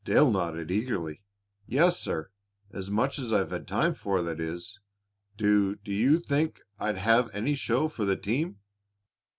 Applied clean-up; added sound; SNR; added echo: none; none; none; none.